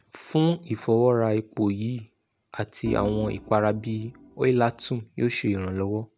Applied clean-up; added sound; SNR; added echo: none; Organ; 13 dB; none.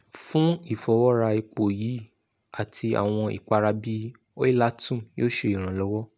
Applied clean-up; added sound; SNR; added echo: none; none; none; none.